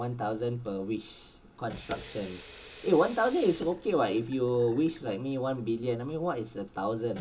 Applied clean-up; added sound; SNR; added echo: none; Sink (filling or washing) / Water tap, faucet; 17 dB; reverberation time 0.2 s.